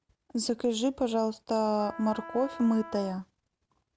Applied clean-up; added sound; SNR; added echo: none; Wind instrument, woodwind instrument; 15 dB; none.